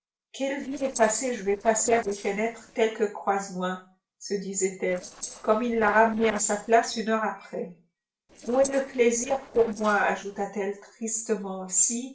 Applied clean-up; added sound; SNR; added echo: neural separator model SepFormer DNS4.